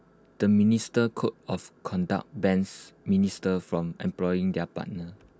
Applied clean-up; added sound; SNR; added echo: none; none; none; none.